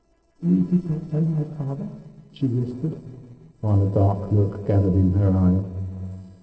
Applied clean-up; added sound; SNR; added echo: neural separator model SepFormer DNS4.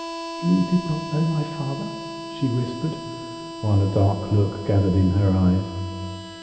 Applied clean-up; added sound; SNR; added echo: none; Harmonica; 11 dB; reverberation time 2.3 s.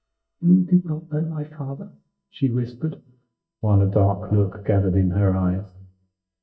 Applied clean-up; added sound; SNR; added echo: neural mask model DeepFilterNet 3.